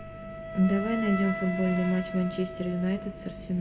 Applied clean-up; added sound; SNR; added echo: none; Wind instrument, woodwind instrument; 9 dB; reverberation time 0.8 s.